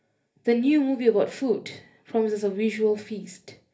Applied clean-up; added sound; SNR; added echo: none; none; none; reverberation time 0.3 s.